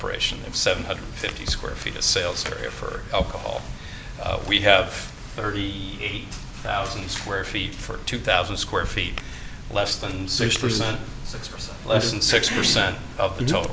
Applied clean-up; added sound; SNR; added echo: none; Tap / Glass; 17 dB; none.